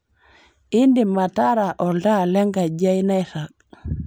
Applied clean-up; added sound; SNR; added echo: none; none; none; none.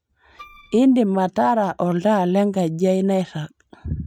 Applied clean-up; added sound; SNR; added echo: neural mask model RNNoise.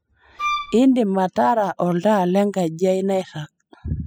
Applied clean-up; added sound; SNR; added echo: classical method spectral subtraction.